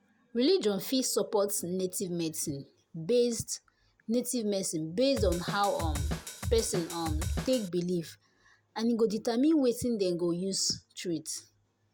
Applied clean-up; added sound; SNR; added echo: none; Drum kit; 4 dB; none.